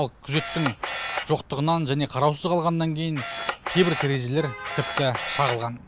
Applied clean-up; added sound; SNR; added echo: none; Camera; 5 dB; none.